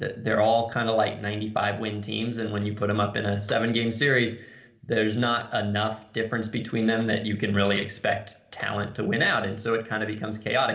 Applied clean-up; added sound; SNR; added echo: none; none; none; reverberation time 0.8 s.